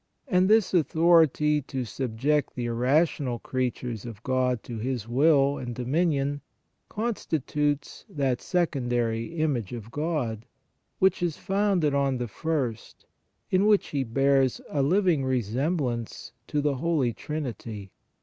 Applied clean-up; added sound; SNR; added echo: none; none; none; none.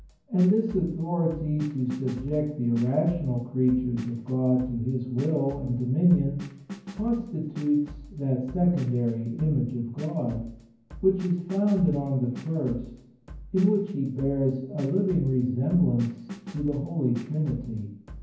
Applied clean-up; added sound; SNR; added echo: none; Drum kit; 17 dB; reverberation time 0.9 s.